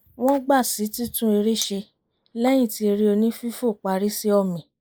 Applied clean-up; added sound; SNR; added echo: neural mask model Resemble Enhance denoiser.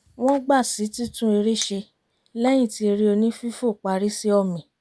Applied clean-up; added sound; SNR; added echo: none; Chink, clink; 19 dB; none.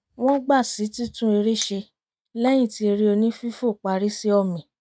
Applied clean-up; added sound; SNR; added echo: neural mask model RNNoise.